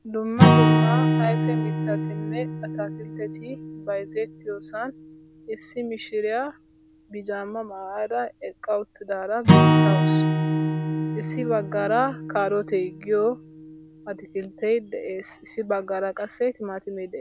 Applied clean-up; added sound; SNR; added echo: none; Acoustic guitar / Strum; -4 dB; none.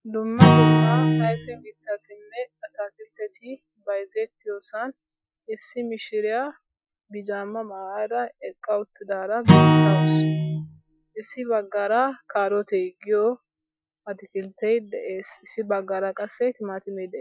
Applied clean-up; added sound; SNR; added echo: classical method Wiener filter.